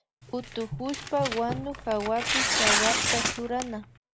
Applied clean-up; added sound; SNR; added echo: none; Tearing; -2 dB; none.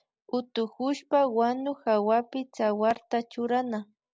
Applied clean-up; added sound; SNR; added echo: none; none; none; none.